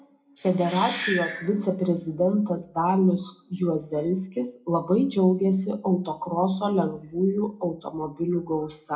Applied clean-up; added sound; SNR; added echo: none; none; none; reverberation time 0.3 s.